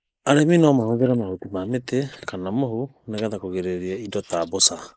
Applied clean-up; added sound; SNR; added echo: neural mask model Resemble Enhance denoiser.